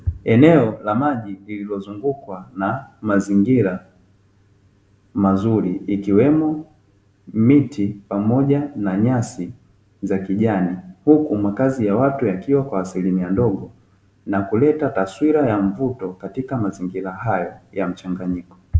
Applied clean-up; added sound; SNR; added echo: none; none; none; none.